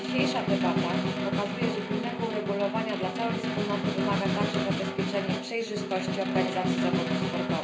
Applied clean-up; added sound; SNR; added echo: none; Snare drum; -3 dB; reverberation time 0.5 s.